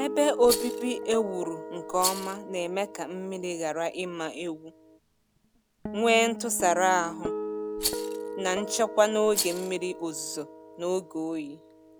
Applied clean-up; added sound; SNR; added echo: none; Guitar + Rattle; 8 dB; none.